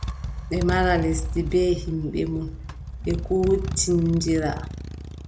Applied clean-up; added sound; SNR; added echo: none; Motorcycle; 6 dB; none.